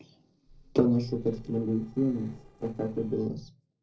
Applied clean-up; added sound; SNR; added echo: neural separator model SepFormer DNS4.